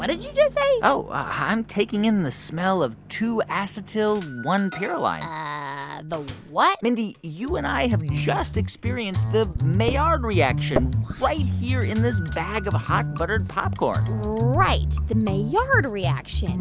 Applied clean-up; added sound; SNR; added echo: none; Doorbell + Microwave oven; 10 dB; none.